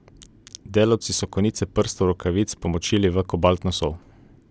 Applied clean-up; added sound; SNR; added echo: none; none; none; none.